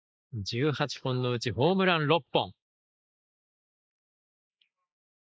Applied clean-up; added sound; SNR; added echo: neural mask model Resemble Enhance denoiser.